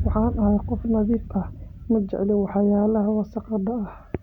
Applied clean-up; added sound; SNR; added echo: none; Boom; 9 dB; none.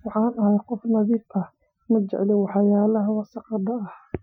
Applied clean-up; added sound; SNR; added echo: classical method Wiener filter.